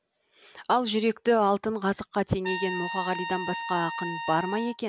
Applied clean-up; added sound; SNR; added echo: none; Trumpet; 9 dB; none.